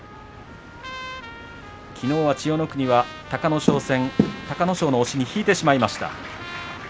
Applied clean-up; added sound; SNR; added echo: none; Trumpet; 16 dB; none.